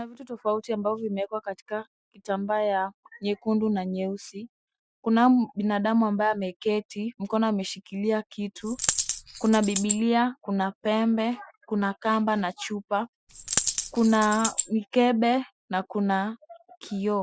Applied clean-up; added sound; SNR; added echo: classical method Wiener filter.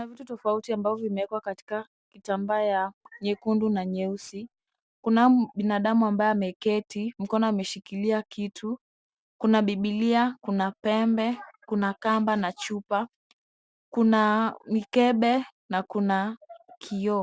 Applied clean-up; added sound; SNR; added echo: none; none; none; none.